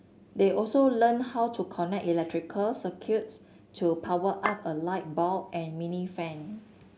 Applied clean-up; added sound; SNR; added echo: none; Chink, clink; 6 dB; none.